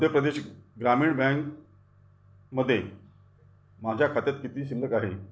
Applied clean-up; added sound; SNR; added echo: none; none; none; none.